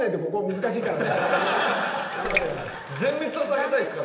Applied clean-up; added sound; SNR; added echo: none; Raindrop; 5 dB; reverberation time 0.8 s.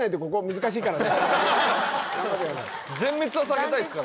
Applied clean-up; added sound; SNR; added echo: none; none; none; none.